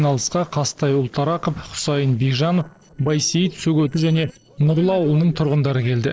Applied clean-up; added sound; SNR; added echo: neural separator model SepFormer DNS4.